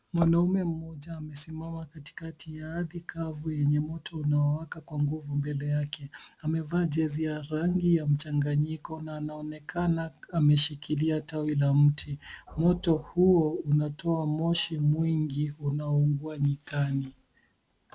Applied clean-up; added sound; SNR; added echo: none; none; none; none.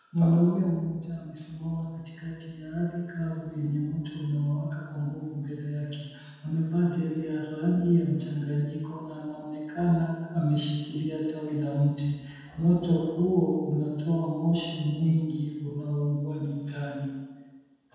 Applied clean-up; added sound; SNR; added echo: none; none; none; reverberation time 1.2 s.